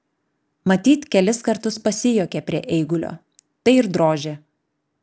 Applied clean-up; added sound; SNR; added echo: none; none; none; none.